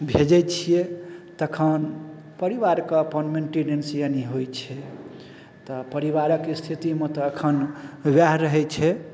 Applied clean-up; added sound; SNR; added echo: none; none; none; none.